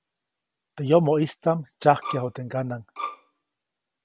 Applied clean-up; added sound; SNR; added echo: none; Bowed string instrument; 11 dB; none.